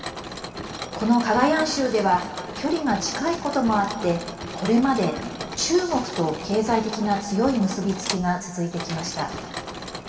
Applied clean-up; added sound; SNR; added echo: none; Mechanisms; 10 dB; reverberation time 2.2 s.